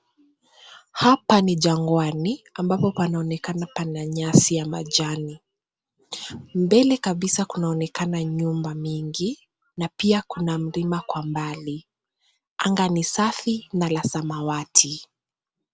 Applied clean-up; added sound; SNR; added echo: none; none; none; none.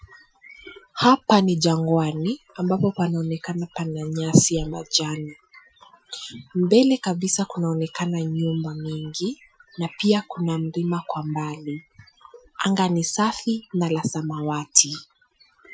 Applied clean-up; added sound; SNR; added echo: classical method Wiener filter.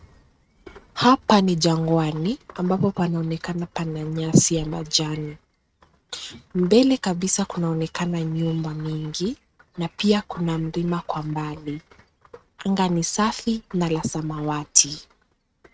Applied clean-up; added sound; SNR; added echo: neural mask model RNNoise.